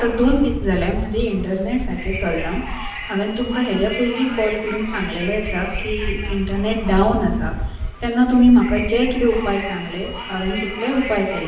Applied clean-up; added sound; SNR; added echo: none; Wind; 7 dB; reverberation time 0.7 s.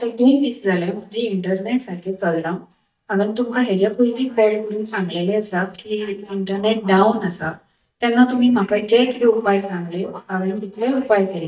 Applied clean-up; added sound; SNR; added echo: neural mask model DeepFilterNet 3.